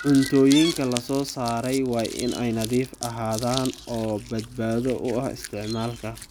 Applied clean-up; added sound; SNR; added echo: none; Chirp, tweet + Crumpling, crinkling; 13 dB; none.